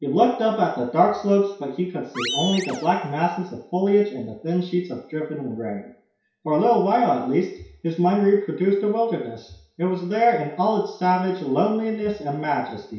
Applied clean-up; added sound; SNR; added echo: none; Animal; 10 dB; reverberation time 0.6 s.